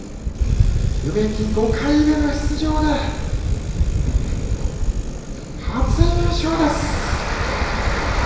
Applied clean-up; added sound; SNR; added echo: none; Bicycle; -2 dB; reverberation time 1.0 s.